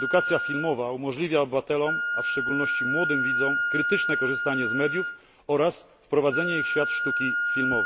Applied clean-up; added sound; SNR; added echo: none; Wind instrument, woodwind instrument; 0 dB; none.